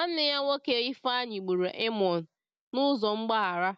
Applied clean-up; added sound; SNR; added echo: none; none; none; none.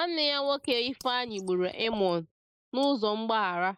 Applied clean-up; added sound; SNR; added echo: neural mask model Resemble Enhance denoiser.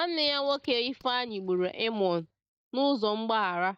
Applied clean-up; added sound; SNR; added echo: neural mask model DeepFilterNet 3.